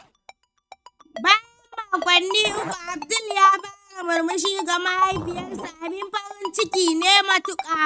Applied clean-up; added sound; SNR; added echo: neural mask model RNNoise.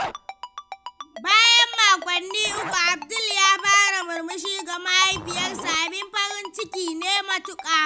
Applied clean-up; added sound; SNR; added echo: none; Zipper (clothing) + Ringtone; 14 dB; none.